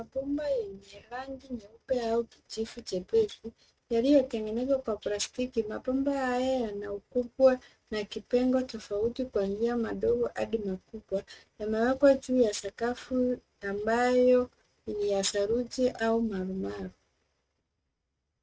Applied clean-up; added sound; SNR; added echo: neural mask model RNNoise.